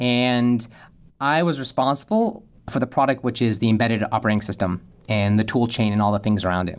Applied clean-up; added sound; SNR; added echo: none; none; none; none.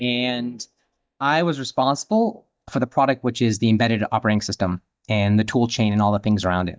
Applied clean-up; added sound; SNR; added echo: neural mask model DeepFilterNet 3.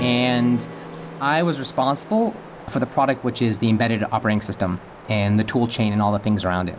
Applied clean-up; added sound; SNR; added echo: none; Strum + Wind; 16 dB; none.